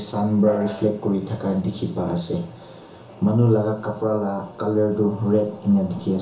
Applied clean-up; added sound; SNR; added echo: none; Piano; 11 dB; reverberation time 0.7 s.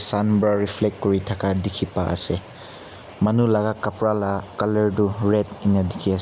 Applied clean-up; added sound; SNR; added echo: none; none; none; none.